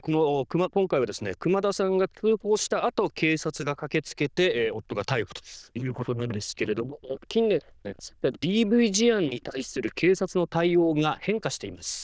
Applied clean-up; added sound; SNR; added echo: neural diffusion model UNIVERSE++.